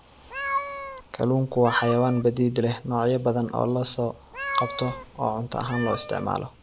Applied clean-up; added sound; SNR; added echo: none; Meow; 12 dB; none.